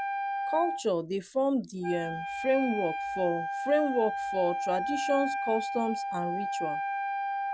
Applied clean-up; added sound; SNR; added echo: none; Wind instrument, woodwind instrument; 2 dB; none.